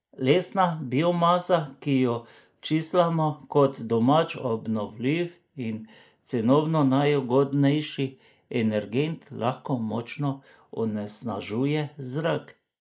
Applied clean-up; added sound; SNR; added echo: neural mask model Resemble Enhance denoiser.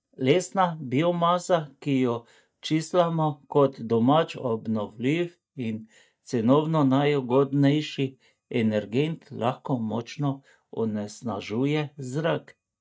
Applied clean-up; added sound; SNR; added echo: neural mask model DeepFilterNet 3.